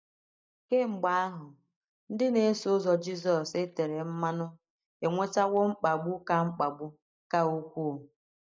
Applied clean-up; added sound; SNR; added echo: neural mask model DeepFilterNet 3.